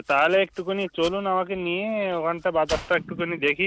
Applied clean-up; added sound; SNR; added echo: none; Domestic sounds, home sounds; 19 dB; none.